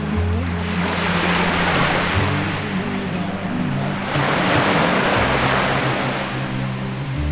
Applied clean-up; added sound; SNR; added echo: none; Waves, surf; -2 dB; reverberation time 0.4 s.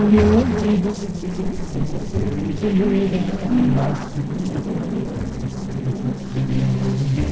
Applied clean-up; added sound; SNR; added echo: neural separator model SepFormer DNS4.